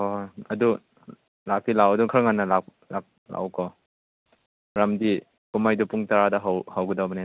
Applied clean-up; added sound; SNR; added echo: none; none; none; none.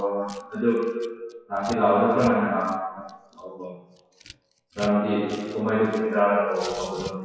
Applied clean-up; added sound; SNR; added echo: classical method WPE with log-MMSE.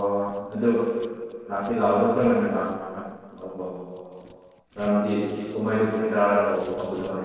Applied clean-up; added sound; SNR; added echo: neural separator model SepFormer DNS4.